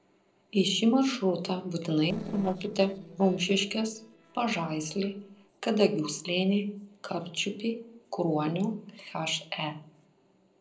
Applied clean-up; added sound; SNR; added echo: neural separator model SepFormer DNS4.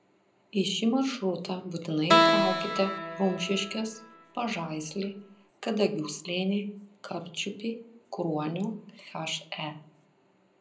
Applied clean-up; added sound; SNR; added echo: none; Keyboard (musical); -3 dB; reverberation time 0.5 s.